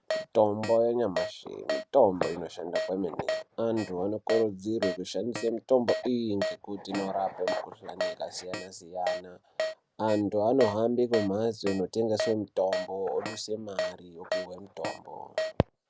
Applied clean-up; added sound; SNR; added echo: none; Keyboard (musical); 7 dB; none.